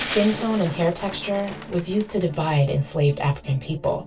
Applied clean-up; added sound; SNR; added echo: none; Shatter; 12 dB; reverberation time 0.1 s.